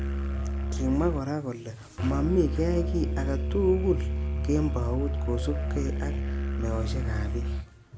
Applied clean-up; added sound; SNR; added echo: none; Musical instrument; -1 dB; none.